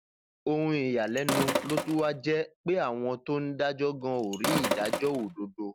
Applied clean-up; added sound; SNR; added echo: none; Sink (filling or washing); 3 dB; none.